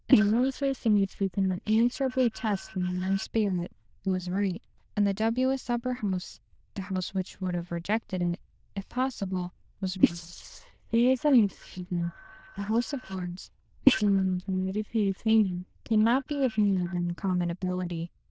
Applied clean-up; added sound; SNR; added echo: neural diffusion model UNIVERSE++.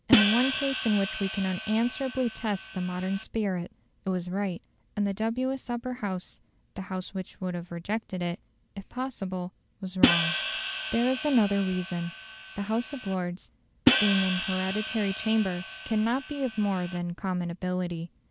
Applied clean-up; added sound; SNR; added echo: none; Hi-hat; -1 dB; none.